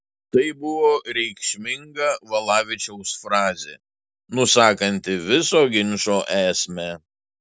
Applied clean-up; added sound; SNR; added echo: none; none; none; none.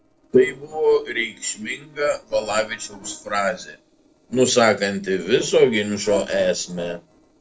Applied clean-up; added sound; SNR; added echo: neural separator model SepFormer DNS4.